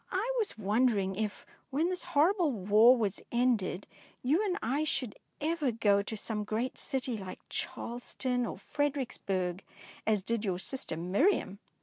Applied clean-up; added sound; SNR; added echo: none; none; none; none.